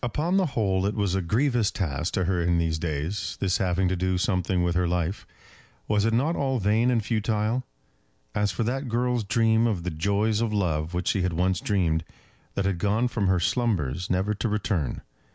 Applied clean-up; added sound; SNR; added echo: none; none; none; none.